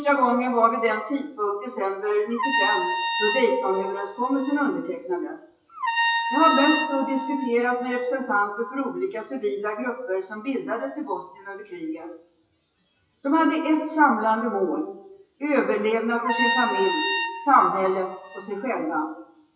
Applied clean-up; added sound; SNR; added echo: classical method WPE with log-MMSE.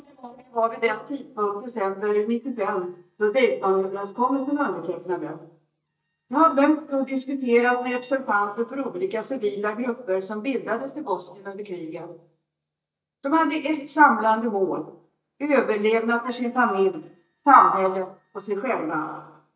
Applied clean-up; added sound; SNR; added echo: neural mask model DeepFilterNet 3.